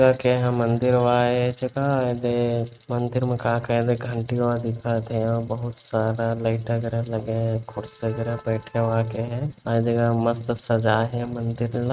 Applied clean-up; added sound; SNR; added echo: neural mask model RNNoise.